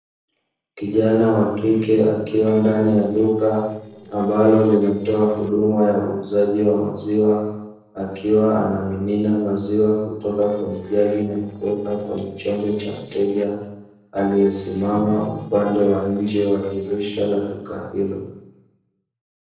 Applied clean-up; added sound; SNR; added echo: neural separator model SepFormer DNS4.